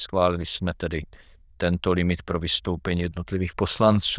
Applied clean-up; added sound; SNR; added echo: neural diffusion model UNIVERSE++.